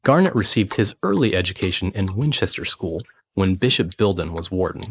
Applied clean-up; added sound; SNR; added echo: neural mask model Resemble Enhance denoiser.